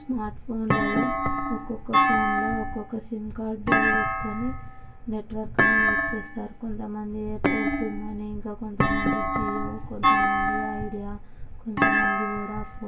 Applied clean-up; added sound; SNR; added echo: none; Thump, thud; -5 dB; reverberation time 0.2 s.